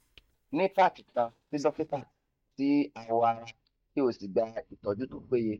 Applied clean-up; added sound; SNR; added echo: neural mask model DeepFilterNet 3.